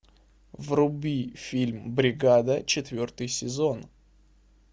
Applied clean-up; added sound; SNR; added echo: none; none; none; none.